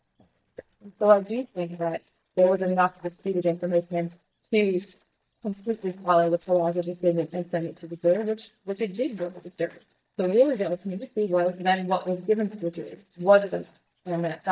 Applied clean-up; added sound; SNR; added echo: neural mask model DeepFilterNet 3.